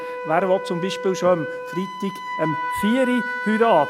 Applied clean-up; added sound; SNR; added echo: none; Wind instrument, woodwind instrument; 7 dB; none.